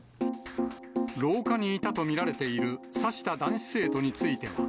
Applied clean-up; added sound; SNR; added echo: none; none; none; none.